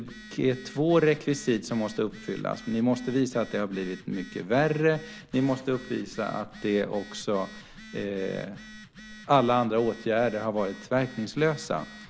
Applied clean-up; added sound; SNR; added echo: none; Telephone; 18 dB; none.